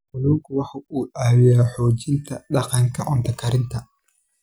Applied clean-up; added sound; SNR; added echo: none; none; none; none.